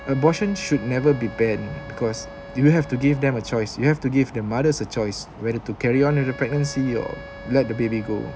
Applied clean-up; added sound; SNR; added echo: none; Wind instrument, woodwind instrument; 19 dB; none.